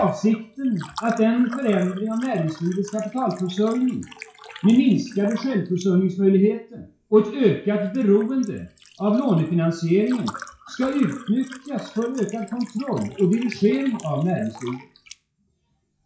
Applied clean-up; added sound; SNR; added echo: classical method WPE with log-MMSE.